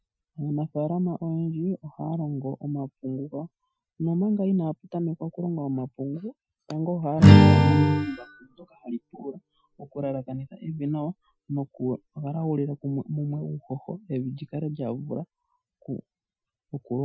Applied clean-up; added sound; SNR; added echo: classical method Wiener filter.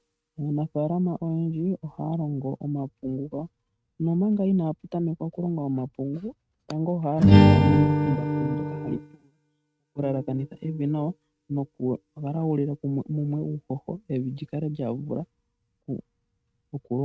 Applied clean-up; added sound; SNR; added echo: neural mask model RNNoise.